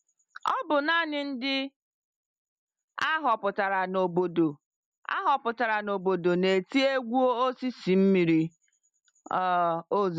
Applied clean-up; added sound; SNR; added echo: none; none; none; none.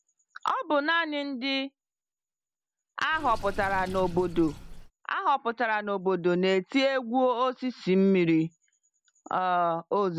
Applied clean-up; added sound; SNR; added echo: none; Sink (filling or washing) / Water; 18 dB; none.